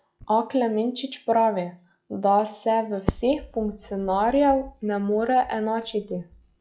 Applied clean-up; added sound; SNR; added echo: classical method log-MMSE.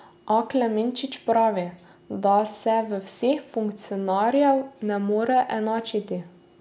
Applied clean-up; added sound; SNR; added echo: none; none; none; none.